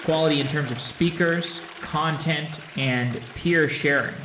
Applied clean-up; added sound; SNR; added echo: none; Toilet flush; 16 dB; reverberation time 0.9 s.